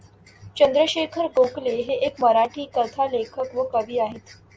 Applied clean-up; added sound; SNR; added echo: none; none; none; none.